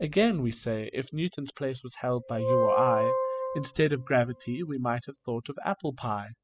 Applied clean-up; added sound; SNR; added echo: classical method spectral subtraction.